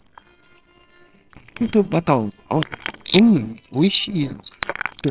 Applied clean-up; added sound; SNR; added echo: neural separator model SepFormer WHAMR!.